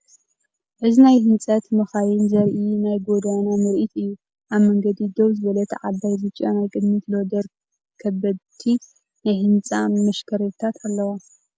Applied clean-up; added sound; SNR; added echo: none; none; none; none.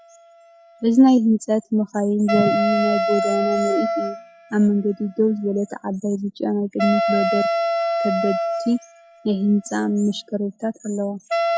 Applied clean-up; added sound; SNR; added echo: classical method log-MMSE.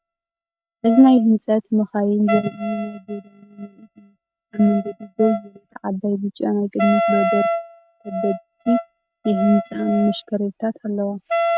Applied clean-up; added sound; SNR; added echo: neural mask model RNNoise.